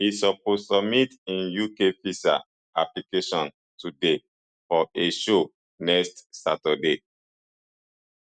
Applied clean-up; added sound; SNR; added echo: none; none; none; none.